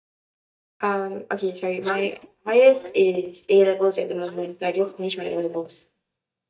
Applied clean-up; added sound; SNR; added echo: neural mask model DeepFilterNet 3.